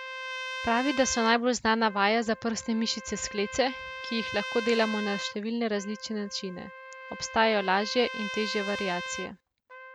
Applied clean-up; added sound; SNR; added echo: none; Trumpet; 10 dB; none.